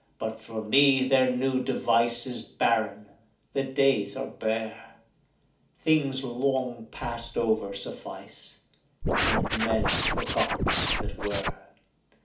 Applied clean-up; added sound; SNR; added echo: none; Scratching (performance technique); -2 dB; reverberation time 0.4 s.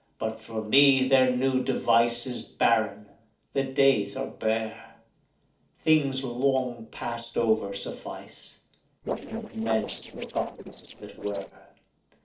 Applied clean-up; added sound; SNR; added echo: neural separator model SepFormer DNS4.